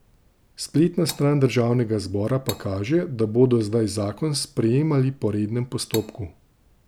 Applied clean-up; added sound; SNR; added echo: none; Cutlery, silverware; 15 dB; none.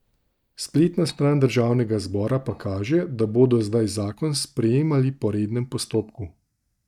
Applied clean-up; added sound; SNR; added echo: neural mask model DeepFilterNet 3.